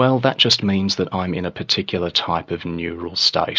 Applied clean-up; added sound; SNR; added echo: none; none; none; none.